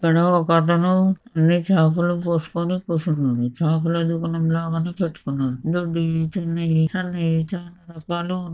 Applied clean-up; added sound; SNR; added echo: neural mask model DeepFilterNet 3.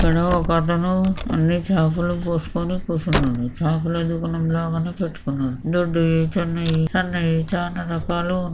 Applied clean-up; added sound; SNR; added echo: none; Wood; 9 dB; none.